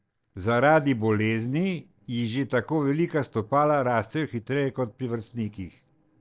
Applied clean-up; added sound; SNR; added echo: neural separator model SepFormer DNS4.